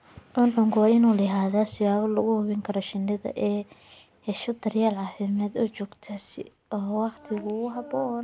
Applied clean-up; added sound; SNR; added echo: none; none; none; none.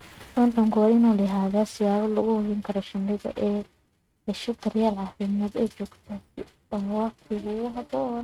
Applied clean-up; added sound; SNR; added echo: neural mask model RNNoise.